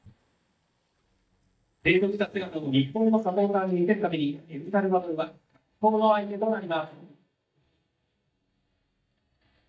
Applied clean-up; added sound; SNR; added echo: neural mask model DeepFilterNet 3.